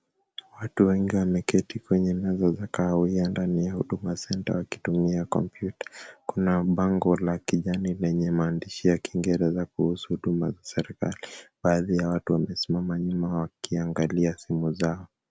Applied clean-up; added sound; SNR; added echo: none; none; none; none.